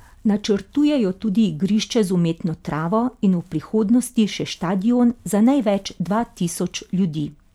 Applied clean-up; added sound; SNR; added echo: none; none; none; none.